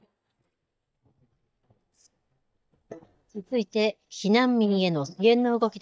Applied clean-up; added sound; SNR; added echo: neural mask model DeepFilterNet 3.